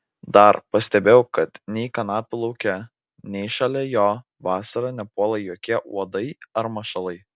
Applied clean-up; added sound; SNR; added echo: none; none; none; none.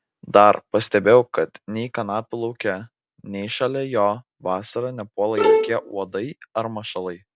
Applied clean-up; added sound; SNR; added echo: none; Bowed string instrument; -2 dB; none.